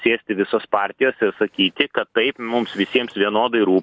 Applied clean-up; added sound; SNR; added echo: none; none; none; none.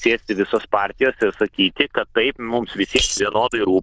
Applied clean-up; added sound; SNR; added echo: neural diffusion model UNIVERSE++.